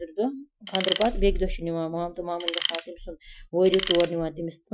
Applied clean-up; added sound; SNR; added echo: classical method Wiener filter.